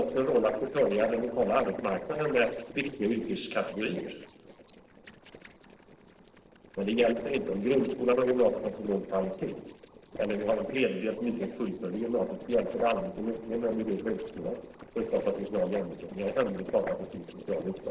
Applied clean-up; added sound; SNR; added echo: neural separator model SepFormer DNS4.